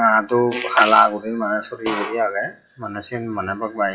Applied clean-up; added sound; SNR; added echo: classical method WPE with log-MMSE.